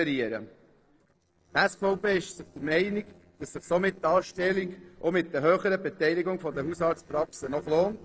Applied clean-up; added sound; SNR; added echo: neural separator model SepFormer DNS4.